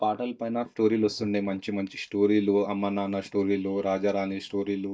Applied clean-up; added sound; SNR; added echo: neural mask model DeepFilterNet 3.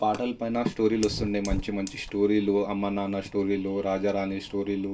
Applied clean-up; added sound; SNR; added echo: none; Fire; 13 dB; reverberation time 0.2 s.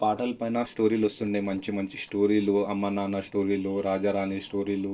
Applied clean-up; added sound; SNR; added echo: neural separator model SepFormer DNS4.